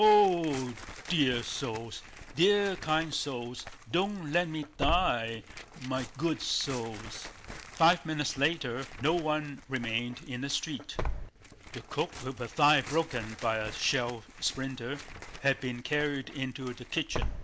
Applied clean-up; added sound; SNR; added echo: none; Tearing; 11 dB; none.